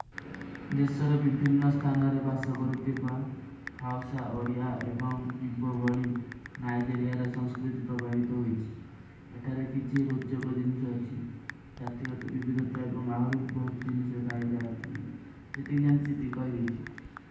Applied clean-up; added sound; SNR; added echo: none; Typing; 17 dB; reverberation time 0.8 s.